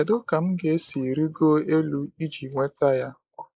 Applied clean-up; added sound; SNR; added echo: neural mask model Resemble Enhance denoiser.